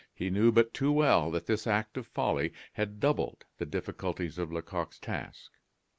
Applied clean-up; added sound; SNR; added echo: none; none; none; none.